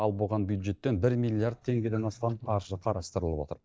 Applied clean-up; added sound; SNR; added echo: neural mask model DeepFilterNet 3.